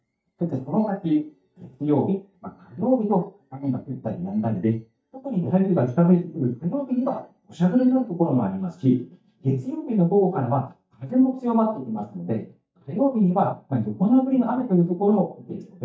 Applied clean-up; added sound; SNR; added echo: neural mask model DeepFilterNet 3.